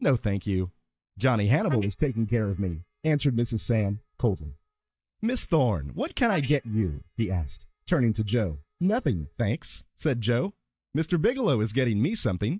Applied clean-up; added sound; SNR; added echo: neural mask model DeepFilterNet 3.